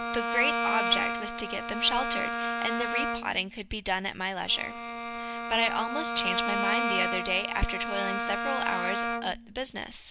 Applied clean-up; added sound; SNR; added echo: none; Bowed string instrument; 1 dB; none.